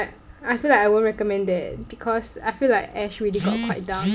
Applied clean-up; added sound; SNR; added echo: none; none; none; none.